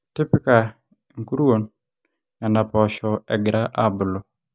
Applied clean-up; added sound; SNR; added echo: none; none; none; none.